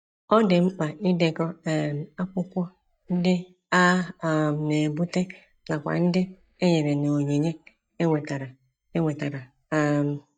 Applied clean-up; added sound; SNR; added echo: neural mask model DeepFilterNet 3.